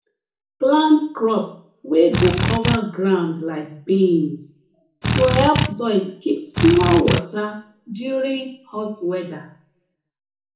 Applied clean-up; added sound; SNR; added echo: none; Drill; -1 dB; reverberation time 0.7 s.